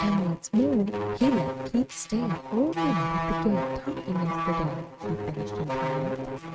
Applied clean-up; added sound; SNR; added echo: neural mask model RNNoise.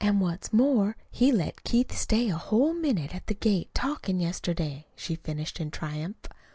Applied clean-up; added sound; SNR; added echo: none; none; none; none.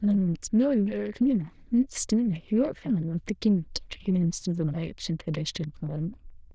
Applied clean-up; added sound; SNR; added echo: neural diffusion model UNIVERSE++.